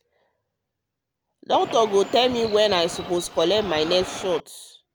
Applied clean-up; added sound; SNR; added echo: none; Bird; 11 dB; none.